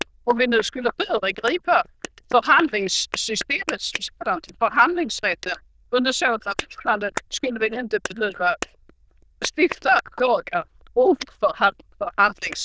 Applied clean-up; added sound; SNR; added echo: neural diffusion model UNIVERSE++.